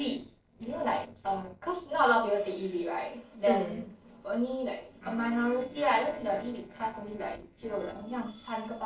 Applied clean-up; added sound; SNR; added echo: neural separator model SepFormer DNS4.